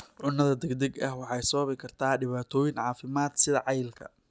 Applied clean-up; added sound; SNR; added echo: none; none; none; none.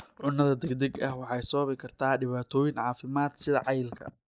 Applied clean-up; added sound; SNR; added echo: neural mask model Resemble Enhance denoiser.